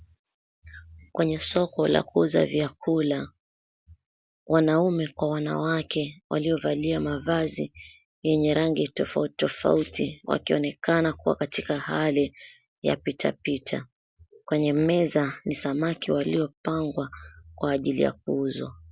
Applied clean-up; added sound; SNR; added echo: none; none; none; none.